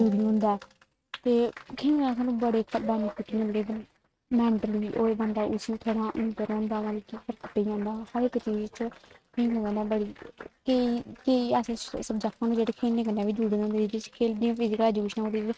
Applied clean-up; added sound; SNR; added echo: neural mask model RNNoise.